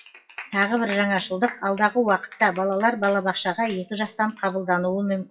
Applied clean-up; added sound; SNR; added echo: classical method WPE with log-MMSE.